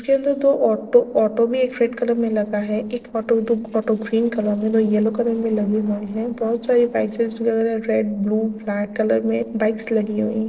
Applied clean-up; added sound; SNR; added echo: neural separator model SepFormer DNS4.